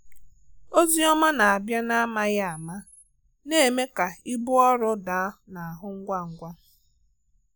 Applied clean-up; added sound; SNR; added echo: none; none; none; none.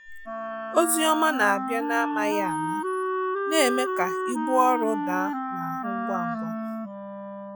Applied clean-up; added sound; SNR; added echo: classical method Wiener filter.